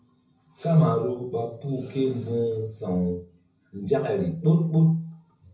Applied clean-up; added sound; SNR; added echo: none; none; none; reverberation time 0.4 s.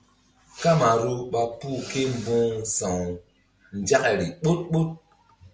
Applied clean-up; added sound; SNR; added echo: none; none; none; none.